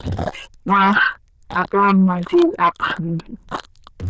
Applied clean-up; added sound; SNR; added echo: neural diffusion model UNIVERSE++.